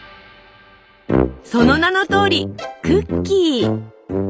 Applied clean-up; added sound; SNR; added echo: none; none; none; none.